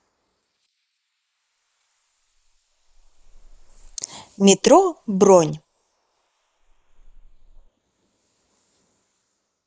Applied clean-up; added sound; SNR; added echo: neural mask model Resemble Enhance denoiser.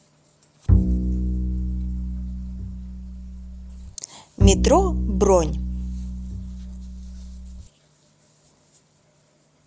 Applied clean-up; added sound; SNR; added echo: none; Bowed string instrument; -4 dB; none.